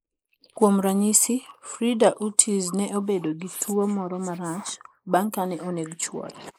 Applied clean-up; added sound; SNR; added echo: neural mask model Resemble Enhance denoiser.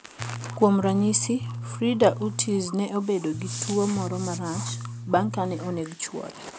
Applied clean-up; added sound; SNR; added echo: none; Bass guitar; 10 dB; none.